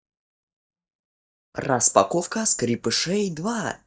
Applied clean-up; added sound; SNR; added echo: neural mask model DeepFilterNet 3.